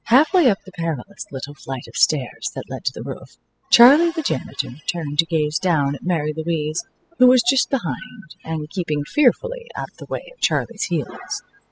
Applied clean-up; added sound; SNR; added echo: classical method spectral subtraction.